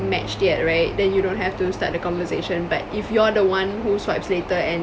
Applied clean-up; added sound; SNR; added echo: none; Bass guitar; 18 dB; none.